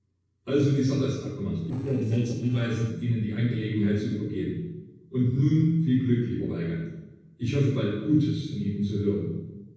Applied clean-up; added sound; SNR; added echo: neural separator model SepFormer DNS4.